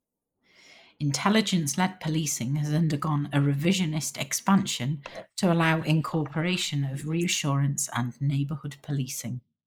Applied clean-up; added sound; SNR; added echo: neural mask model Resemble Enhance denoiser.